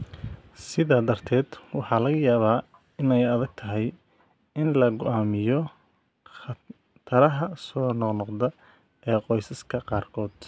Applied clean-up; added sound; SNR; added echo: none; none; none; none.